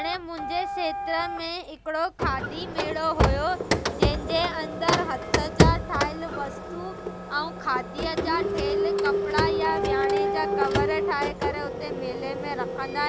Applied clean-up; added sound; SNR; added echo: none; Printer; -3 dB; none.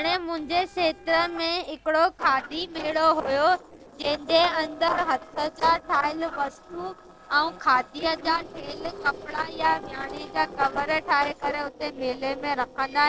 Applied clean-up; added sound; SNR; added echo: neural separator model SepFormer DNS4.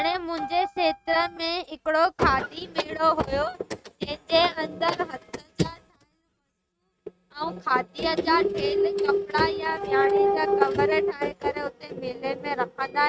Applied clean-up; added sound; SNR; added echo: neural mask model RNNoise.